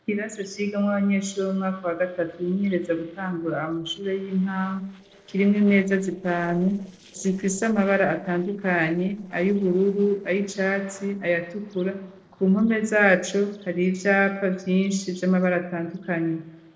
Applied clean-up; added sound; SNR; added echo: neural separator model SepFormer DNS4.